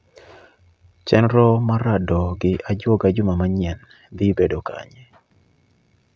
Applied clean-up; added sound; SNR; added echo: none; none; none; none.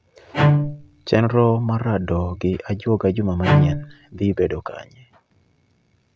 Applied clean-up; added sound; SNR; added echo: none; Bowed string instrument; -1 dB; none.